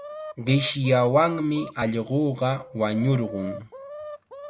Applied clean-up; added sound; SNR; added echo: none; Chicken, rooster; 15 dB; none.